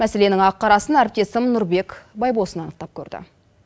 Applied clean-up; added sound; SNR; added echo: none; none; none; none.